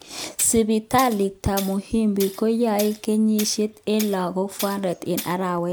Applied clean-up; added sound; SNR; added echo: none; Tools; 15 dB; none.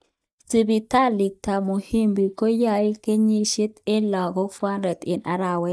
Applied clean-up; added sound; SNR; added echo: neural mask model DeepFilterNet 3.